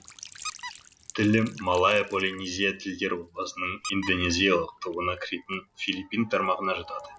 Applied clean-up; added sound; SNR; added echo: none; Squeak + Trickle, dribble / Sink (filling or washing); 18 dB; none.